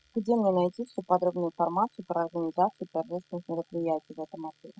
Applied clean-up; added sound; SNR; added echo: classical method spectral subtraction.